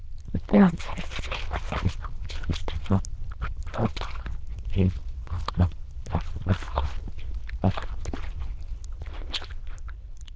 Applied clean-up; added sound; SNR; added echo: neural diffusion model UNIVERSE++.